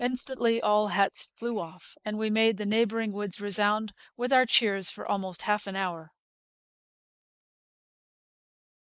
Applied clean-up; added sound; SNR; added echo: neural mask model Resemble Enhance denoiser.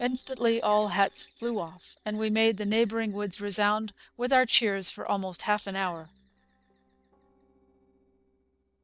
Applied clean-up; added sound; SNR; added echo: neural separator model SepFormer DNS4.